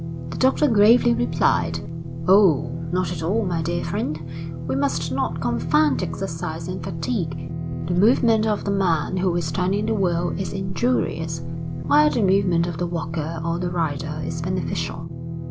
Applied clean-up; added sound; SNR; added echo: none; Guitar; 5 dB; none.